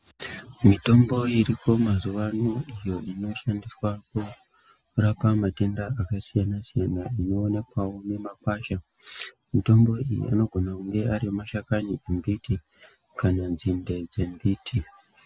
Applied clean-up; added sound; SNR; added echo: none; none; none; none.